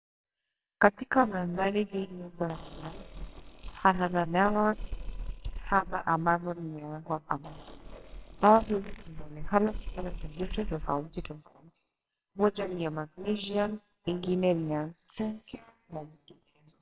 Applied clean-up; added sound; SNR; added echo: neural separator model SepFormer WHAMR!.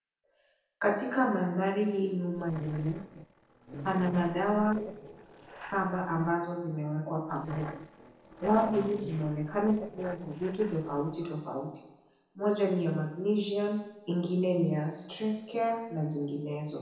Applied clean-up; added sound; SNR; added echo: neural separator model SepFormer DNS4.